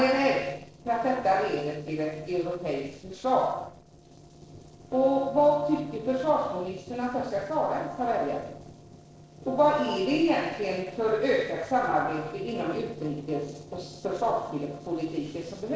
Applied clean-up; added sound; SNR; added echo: neural separator model SepFormer DNS4.